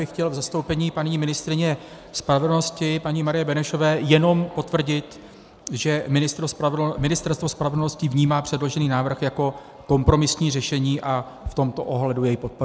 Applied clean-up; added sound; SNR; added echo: none; none; none; none.